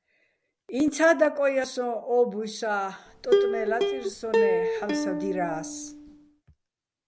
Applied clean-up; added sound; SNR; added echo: none; Plucked string instrument; -1 dB; none.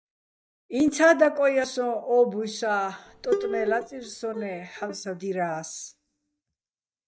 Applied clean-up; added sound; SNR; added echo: neural mask model DeepFilterNet 3.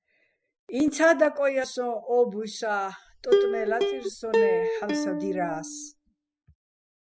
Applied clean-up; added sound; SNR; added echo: classical method spectral subtraction.